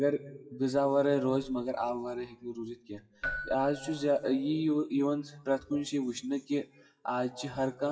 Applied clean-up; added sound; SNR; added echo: classical method WPE with log-MMSE.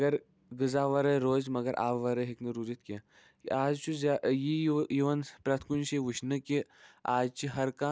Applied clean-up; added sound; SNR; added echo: none; none; none; none.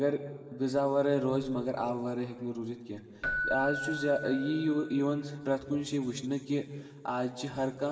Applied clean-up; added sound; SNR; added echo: none; Keyboard (musical); 11 dB; reverberation time 2.2 s.